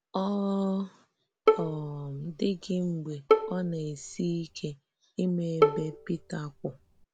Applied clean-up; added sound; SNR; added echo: none; Bowed string instrument; -2 dB; none.